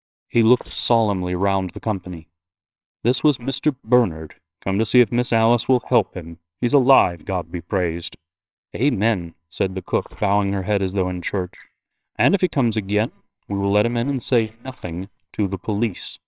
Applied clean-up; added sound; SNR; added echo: neural separator model SepFormer WHAMR!.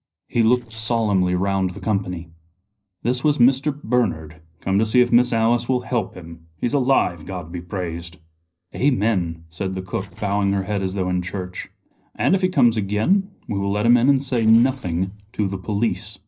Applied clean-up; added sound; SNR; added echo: neural separator model SepFormer DNS4.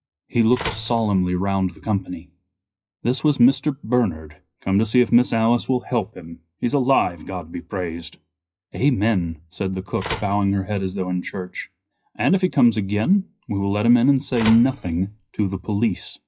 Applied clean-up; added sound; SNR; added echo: classical method WPE with log-MMSE.